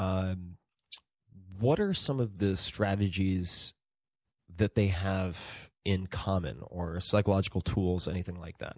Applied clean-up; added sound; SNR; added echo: none; none; none; none.